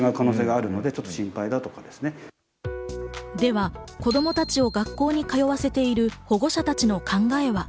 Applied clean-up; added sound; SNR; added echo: none; Bicycle bell; 17 dB; none.